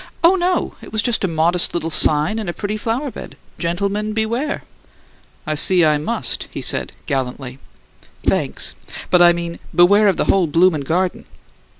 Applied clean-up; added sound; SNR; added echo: none; Whoosh, swoosh, swish; 9 dB; none.